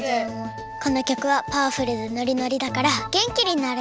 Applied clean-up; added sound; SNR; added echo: none; none; none; none.